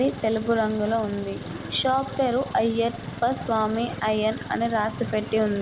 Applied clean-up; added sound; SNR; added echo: none; Engine; 12 dB; none.